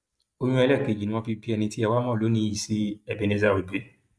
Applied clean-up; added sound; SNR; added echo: neural mask model DeepFilterNet 3.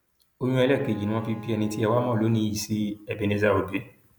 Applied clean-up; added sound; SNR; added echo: none; Bowed string instrument; 18 dB; none.